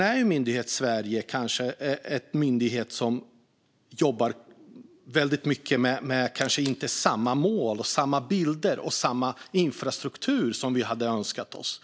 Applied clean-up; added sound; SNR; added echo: none; none; none; none.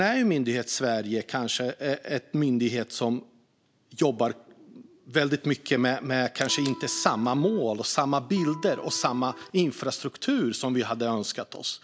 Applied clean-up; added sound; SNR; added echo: none; Electric guitar; 16 dB; none.